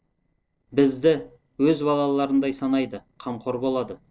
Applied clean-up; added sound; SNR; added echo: neural separator model SepFormer DNS4.